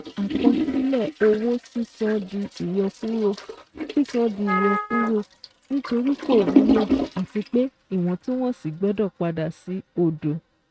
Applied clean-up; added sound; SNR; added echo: neural mask model RNNoise.